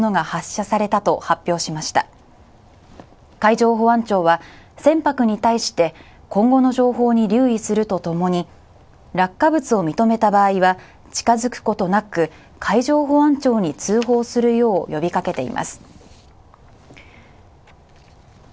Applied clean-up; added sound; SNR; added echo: none; none; none; none.